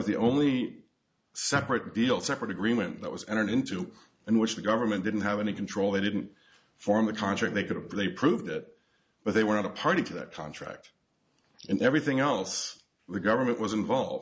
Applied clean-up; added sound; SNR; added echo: none; none; none; none.